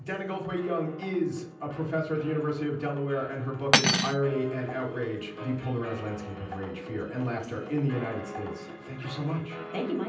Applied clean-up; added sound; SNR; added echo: none; Cutlery, silverware; -2 dB; reverberation time 0.6 s.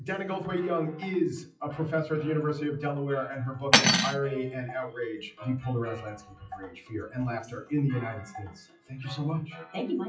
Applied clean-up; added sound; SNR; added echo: classical method WPE with log-MMSE.